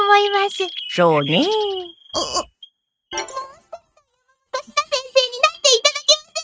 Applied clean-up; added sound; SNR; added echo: neural mask model RNNoise.